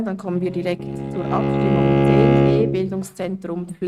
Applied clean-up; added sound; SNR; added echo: neural mask model RNNoise.